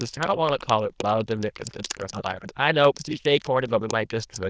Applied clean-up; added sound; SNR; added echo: neural diffusion model UNIVERSE++.